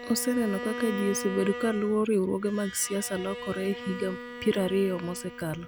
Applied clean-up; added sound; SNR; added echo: none; Bowed string instrument; 10 dB; none.